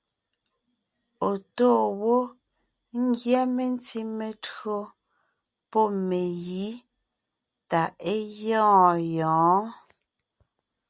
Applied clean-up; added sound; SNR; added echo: none; none; none; none.